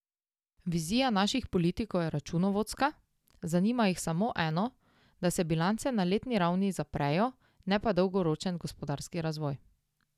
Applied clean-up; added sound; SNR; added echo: none; none; none; none.